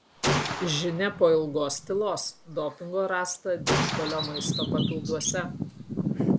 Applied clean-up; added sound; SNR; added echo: none; Gunshot, gunfire + Bird vocalization, bird call, bird song; 1 dB; none.